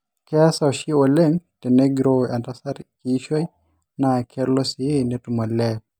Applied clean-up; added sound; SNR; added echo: none; none; none; none.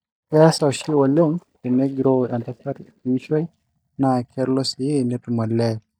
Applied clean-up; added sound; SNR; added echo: neural mask model DeepFilterNet 3.